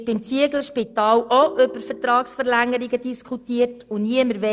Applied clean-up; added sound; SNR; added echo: neural mask model DeepFilterNet 3.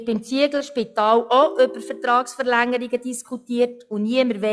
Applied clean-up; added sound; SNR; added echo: classical method log-MMSE.